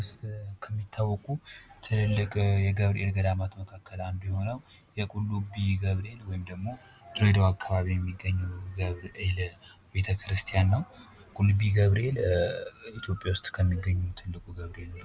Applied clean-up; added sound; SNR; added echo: none; none; none; none.